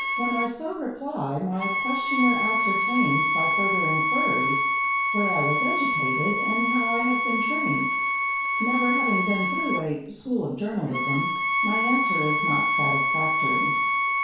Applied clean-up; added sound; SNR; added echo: none; Bowed string instrument; -4 dB; reverberation time 0.6 s.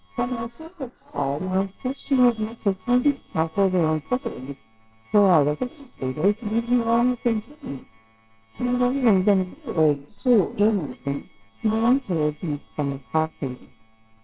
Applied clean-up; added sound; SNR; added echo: neural separator model SepFormer WHAMR!.